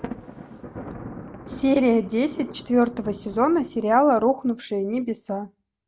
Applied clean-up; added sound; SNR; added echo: none; Thunder; 17 dB; none.